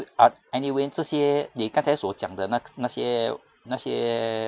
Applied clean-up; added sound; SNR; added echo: none; none; none; none.